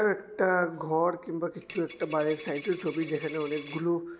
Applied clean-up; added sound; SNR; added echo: none; Coin (dropping); 10 dB; none.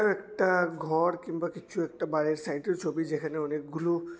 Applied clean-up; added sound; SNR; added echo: none; none; none; none.